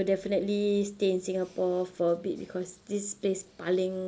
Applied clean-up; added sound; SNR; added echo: none; none; none; none.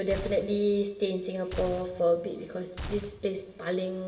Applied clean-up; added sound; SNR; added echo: none; Gunshot, gunfire; 12 dB; reverberation time 1.2 s.